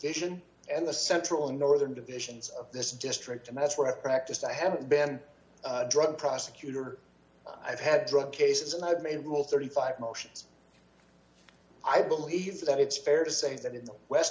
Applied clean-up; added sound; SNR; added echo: none; none; none; none.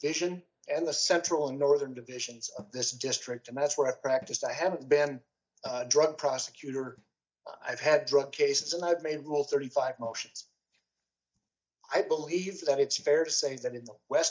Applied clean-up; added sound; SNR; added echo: neural mask model DeepFilterNet 3.